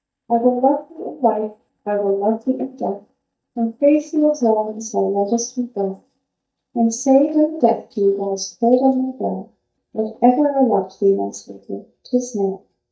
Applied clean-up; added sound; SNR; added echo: neural mask model DeepFilterNet 3.